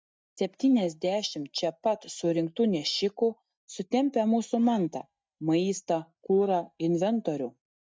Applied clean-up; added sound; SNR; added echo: neural mask model DeepFilterNet 3.